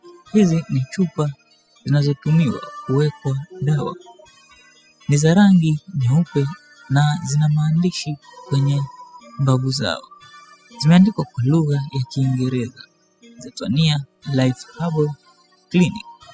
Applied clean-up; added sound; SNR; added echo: classical method spectral subtraction.